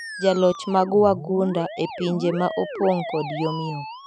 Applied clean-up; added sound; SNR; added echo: none; Musical instrument; 11 dB; none.